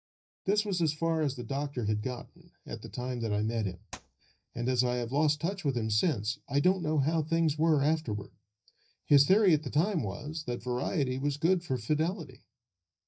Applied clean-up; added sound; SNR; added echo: neural mask model DeepFilterNet 3.